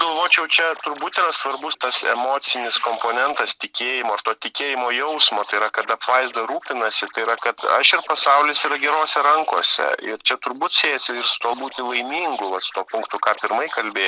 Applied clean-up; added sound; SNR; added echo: none; Scratching (performance technique); 18 dB; none.